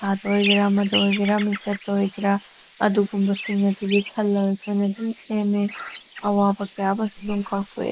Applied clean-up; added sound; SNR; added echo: neural mask model Resemble Enhance denoiser.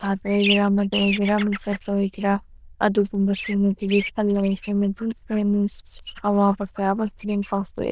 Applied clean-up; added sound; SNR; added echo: neural diffusion model UNIVERSE++.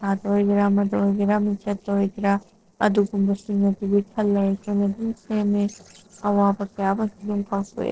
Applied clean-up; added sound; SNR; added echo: neural separator model SepFormer DNS4.